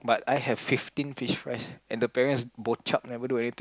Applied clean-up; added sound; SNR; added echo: none; none; none; none.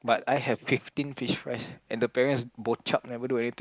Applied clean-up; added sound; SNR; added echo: neural mask model Resemble Enhance denoiser.